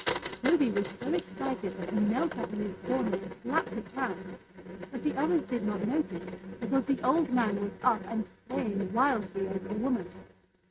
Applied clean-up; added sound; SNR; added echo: neural mask model RNNoise.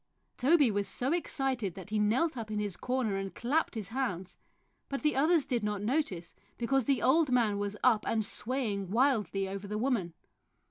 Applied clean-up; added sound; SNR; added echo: none; none; none; none.